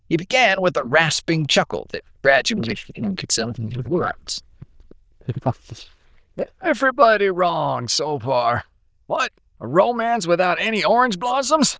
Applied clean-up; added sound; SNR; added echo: neural diffusion model UNIVERSE++.